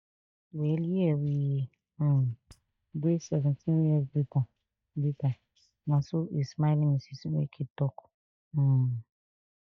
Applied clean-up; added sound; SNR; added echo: neural mask model DeepFilterNet 3.